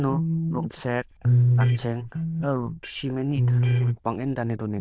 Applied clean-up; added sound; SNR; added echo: neural diffusion model UNIVERSE++.